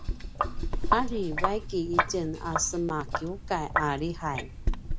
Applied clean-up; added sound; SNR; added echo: none; Sink (filling or washing); -1 dB; none.